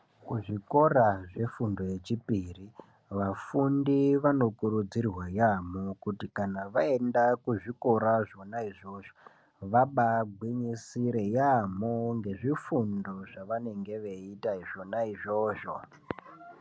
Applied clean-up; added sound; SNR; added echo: none; none; none; none.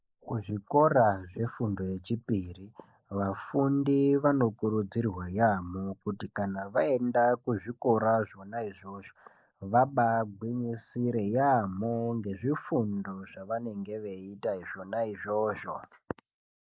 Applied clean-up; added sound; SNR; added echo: neural mask model Resemble Enhance denoiser.